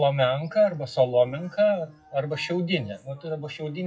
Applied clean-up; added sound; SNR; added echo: classical method WPE with log-MMSE.